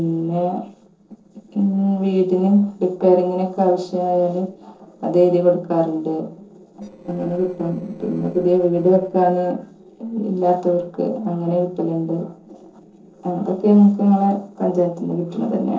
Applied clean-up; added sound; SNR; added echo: neural separator model SepFormer DNS4.